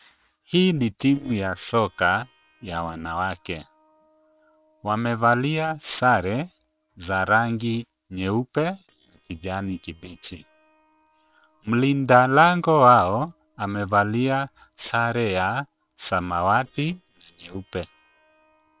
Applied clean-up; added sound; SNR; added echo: neural separator model SepFormer WHAM!.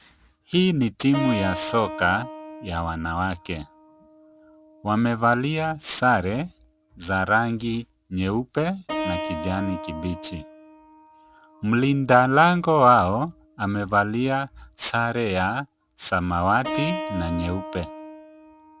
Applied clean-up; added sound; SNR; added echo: none; Keyboard (musical); 13 dB; none.